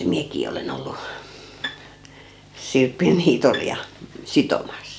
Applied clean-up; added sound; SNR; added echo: none; Bowed string instrument; 14 dB; none.